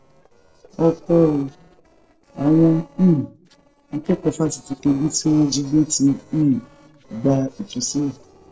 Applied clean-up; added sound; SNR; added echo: neural separator model SepFormer DNS4.